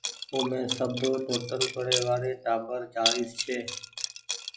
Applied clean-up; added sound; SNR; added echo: classical method log-MMSE.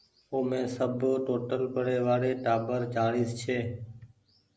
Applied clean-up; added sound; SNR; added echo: none; none; none; none.